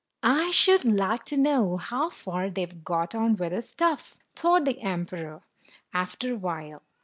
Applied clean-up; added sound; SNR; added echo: none; none; none; none.